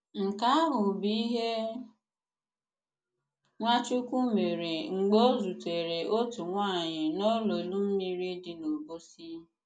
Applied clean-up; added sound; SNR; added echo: none; none; none; none.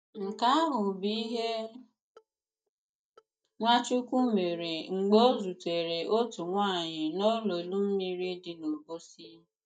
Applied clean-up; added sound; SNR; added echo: neural mask model DeepFilterNet 3.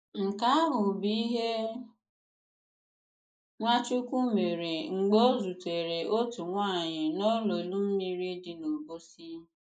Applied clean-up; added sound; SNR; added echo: neural mask model Resemble Enhance denoiser.